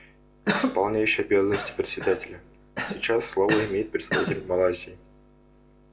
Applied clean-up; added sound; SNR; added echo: none; Cough; 7 dB; reverberation time 0.3 s.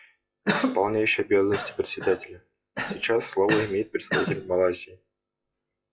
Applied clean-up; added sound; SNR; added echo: classical method WPE with log-MMSE.